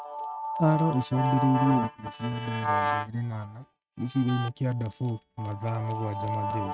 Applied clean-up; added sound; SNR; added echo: neural mask model RNNoise.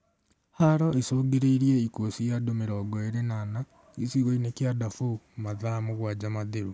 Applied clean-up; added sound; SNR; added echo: none; none; none; none.